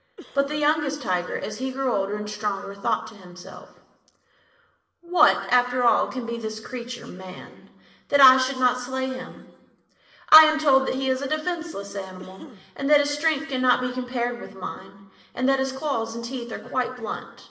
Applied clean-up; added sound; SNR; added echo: none; Cough; 20 dB; reverberation time 1.0 s.